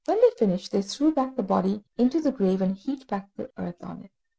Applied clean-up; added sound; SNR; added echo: none; none; none; none.